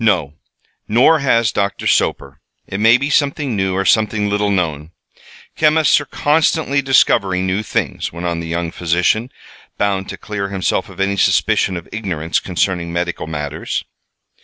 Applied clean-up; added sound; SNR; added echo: none; none; none; none.